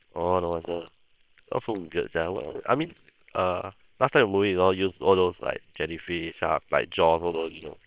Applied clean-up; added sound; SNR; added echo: neural separator model SepFormer WHAM!.